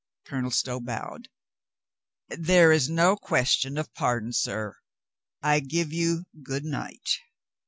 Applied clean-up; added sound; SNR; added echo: none; none; none; none.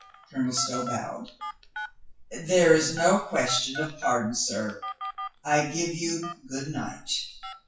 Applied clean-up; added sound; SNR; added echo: classical method WPE with log-MMSE.